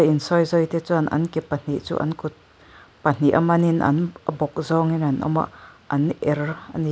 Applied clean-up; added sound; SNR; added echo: none; none; none; none.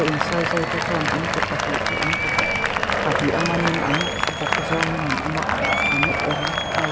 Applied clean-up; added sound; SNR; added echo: none; Applause + Fixed-wing aircraft, airplane; -5 dB; none.